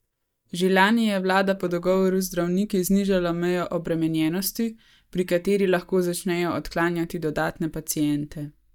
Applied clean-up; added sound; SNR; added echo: neural mask model DeepFilterNet 3.